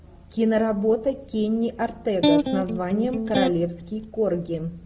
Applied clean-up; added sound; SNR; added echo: none; Electric guitar; 0 dB; none.